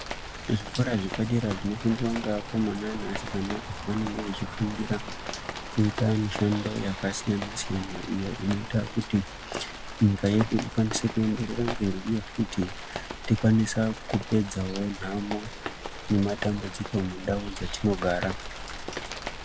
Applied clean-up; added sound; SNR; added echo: none; Rain; 8 dB; none.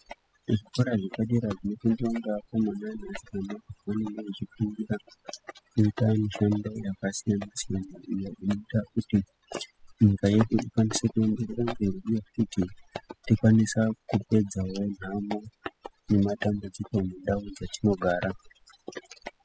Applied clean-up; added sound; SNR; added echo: classical method spectral subtraction.